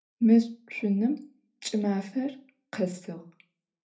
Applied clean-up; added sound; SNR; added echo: none; none; none; reverberation time 0.3 s.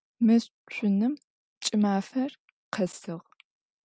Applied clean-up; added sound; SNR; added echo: none; none; none; none.